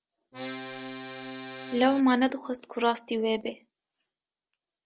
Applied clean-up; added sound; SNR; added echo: none; Accordion; 8 dB; none.